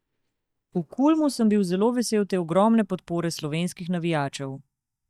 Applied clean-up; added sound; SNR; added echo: neural mask model DeepFilterNet 3.